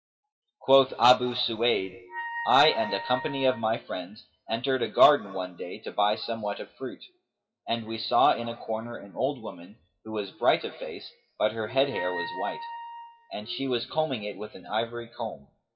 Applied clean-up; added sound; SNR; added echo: classical method WPE with log-MMSE.